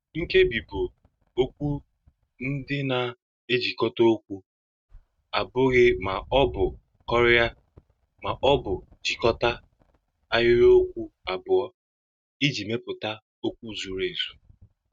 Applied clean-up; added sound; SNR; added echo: neural mask model RNNoise.